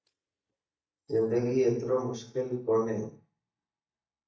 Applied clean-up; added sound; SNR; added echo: neural mask model DeepFilterNet 3.